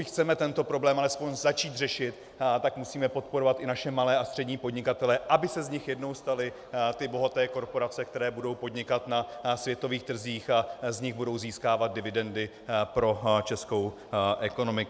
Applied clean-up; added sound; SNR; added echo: none; none; none; none.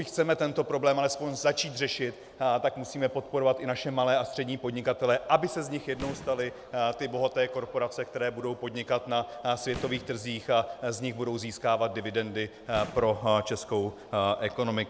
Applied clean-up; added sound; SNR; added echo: none; Fireworks; 18 dB; none.